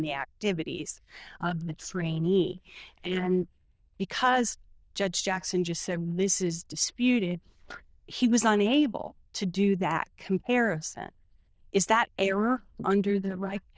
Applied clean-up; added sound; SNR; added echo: neural diffusion model UNIVERSE++.